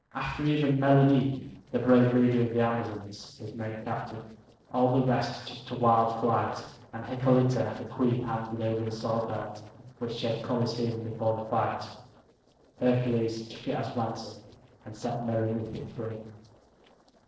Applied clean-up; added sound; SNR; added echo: neural separator model SepFormer DNS4.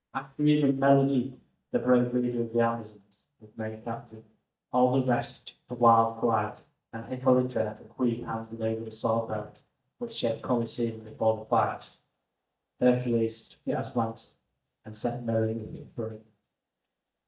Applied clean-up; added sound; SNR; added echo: neural mask model DeepFilterNet 3.